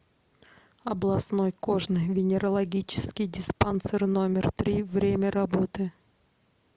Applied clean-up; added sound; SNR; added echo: none; none; none; none.